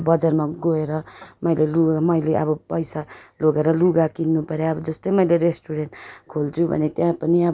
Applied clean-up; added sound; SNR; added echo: none; none; none; none.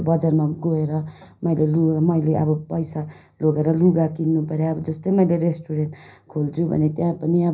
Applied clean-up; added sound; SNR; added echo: none; none; none; reverberation time 0.5 s.